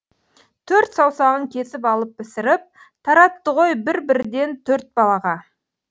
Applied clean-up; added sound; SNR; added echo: none; none; none; none.